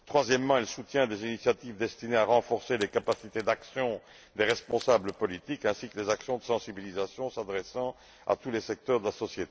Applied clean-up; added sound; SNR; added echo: none; Splash, splatter; 20 dB; none.